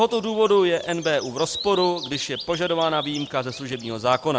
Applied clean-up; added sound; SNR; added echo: none; Bird vocalization, bird call, bird song; 14 dB; none.